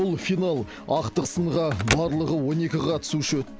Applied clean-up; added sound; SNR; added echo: none; Telephone; 11 dB; none.